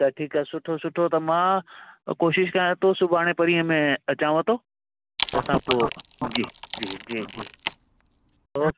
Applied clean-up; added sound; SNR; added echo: none; Wood; 9 dB; none.